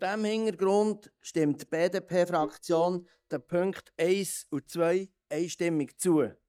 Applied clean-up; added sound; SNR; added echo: neural mask model DeepFilterNet 3.